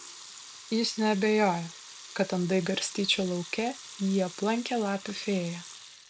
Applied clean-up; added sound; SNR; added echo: none; Sink (filling or washing) / Water tap, faucet / Liquid; 16 dB; none.